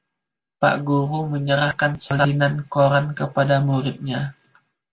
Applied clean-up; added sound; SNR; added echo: none; none; none; none.